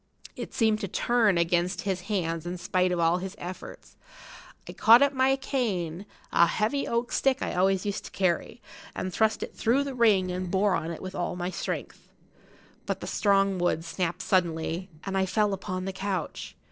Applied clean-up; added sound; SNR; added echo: neural separator model SepFormer DNS4.